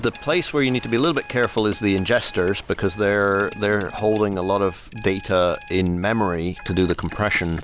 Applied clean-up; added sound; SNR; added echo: none; Boat, Water vehicle + Alarm; 18 dB; none.